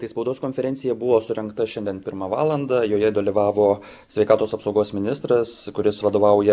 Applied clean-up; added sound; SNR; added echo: none; none; none; none.